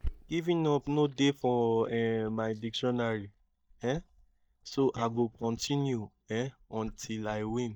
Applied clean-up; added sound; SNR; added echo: neural mask model DeepFilterNet 3.